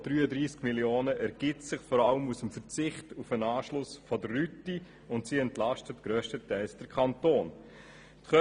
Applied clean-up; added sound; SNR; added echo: none; none; none; none.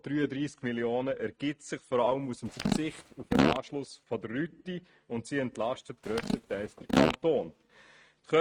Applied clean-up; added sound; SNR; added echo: neural mask model RNNoise.